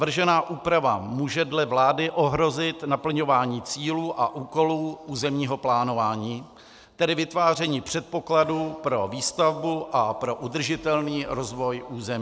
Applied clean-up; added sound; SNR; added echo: none; none; none; none.